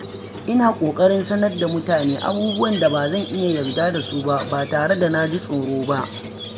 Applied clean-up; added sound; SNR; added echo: none; Squeak; 12 dB; none.